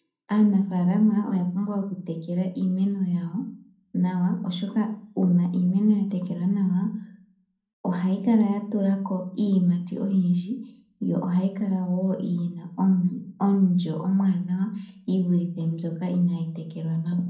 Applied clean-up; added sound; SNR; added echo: none; none; none; reverberation time 0.6 s.